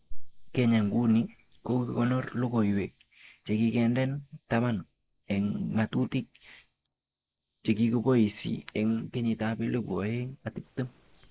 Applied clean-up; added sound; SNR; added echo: neural mask model Resemble Enhance denoiser.